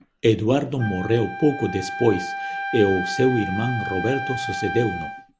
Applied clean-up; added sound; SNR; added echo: none; Wind instrument, woodwind instrument; 7 dB; none.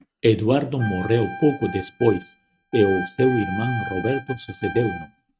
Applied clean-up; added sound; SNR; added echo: neural mask model RNNoise.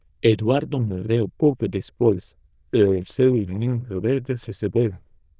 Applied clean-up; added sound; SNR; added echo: neural diffusion model UNIVERSE++.